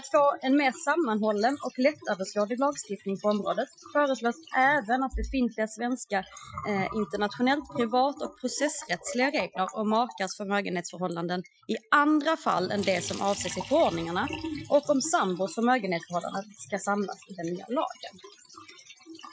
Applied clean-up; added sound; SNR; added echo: classical method Wiener filter.